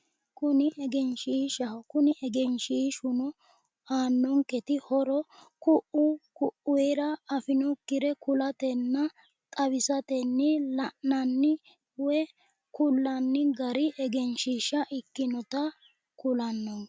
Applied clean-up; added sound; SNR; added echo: none; none; none; none.